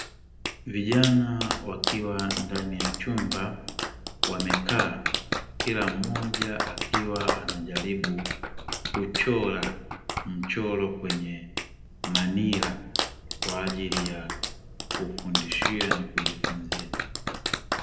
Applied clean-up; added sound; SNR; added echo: none; Clapping; 1 dB; reverberation time 0.8 s.